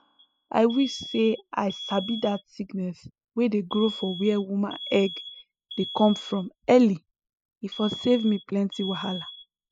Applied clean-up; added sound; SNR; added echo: classical method spectral subtraction.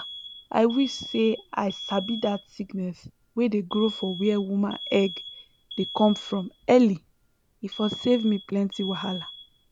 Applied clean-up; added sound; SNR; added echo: none; Alarm; 14 dB; none.